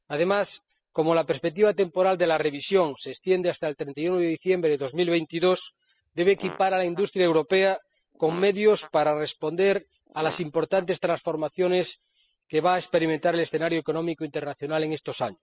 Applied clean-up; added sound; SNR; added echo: classical method spectral subtraction.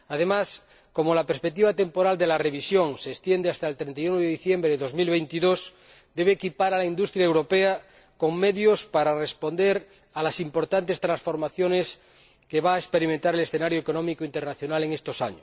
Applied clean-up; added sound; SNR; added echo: none; none; none; none.